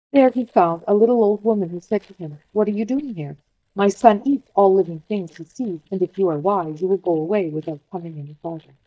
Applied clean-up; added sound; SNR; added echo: neural mask model DeepFilterNet 3.